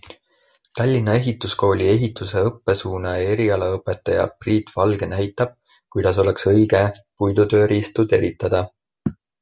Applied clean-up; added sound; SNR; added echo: none; none; none; none.